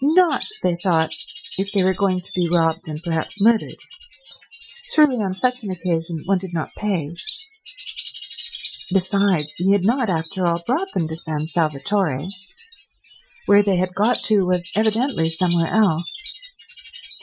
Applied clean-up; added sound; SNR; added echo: classical method Wiener filter.